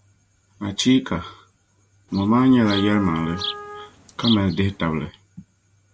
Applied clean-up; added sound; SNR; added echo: none; Insect + Trumpet; 11 dB; none.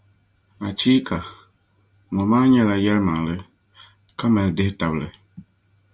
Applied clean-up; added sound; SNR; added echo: none; none; none; none.